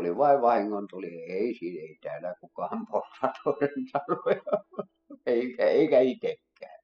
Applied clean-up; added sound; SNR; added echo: classical method spectral subtraction.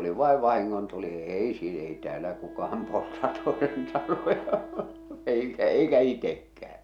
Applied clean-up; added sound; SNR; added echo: none; Wind instrument, woodwind instrument; 17 dB; none.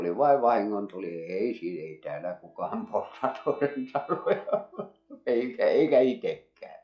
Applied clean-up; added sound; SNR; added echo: classical method log-MMSE.